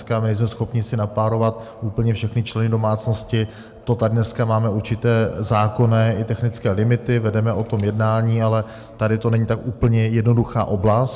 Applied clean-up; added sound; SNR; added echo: none; none; none; none.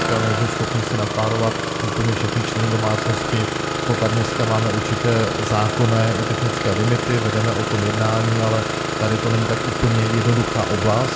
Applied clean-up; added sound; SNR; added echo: none; Engine starting; 2 dB; none.